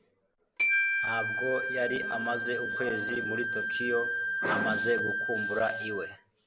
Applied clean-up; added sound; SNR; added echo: none; Glockenspiel + Wind instrument, woodwind instrument; -2 dB; none.